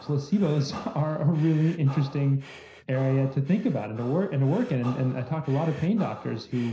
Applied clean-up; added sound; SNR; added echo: none; Breathing; 19 dB; reverberation time 0.5 s.